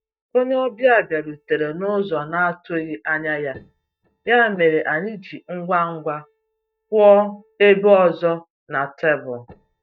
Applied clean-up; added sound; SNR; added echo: neural mask model DeepFilterNet 3.